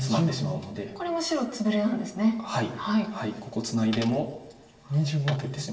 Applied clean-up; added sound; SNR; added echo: none; none; none; reverberation time 0.9 s.